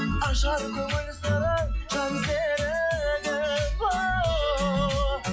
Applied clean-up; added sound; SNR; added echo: classical method log-MMSE.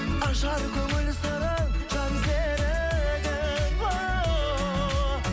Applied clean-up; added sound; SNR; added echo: none; none; none; none.